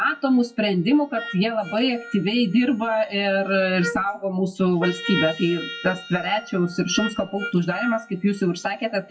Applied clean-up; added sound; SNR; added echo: classical method WPE with log-MMSE.